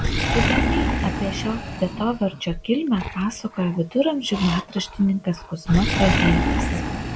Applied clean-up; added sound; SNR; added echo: none; Animal; 1 dB; none.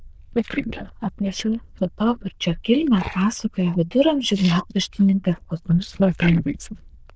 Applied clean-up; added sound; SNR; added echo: neural diffusion model UNIVERSE++.